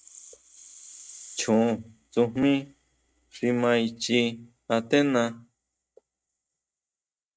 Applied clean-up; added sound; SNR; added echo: neural mask model RNNoise.